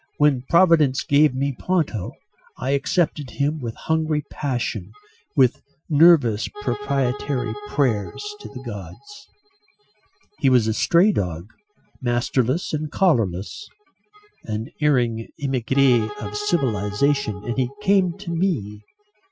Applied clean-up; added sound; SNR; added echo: classical method Wiener filter.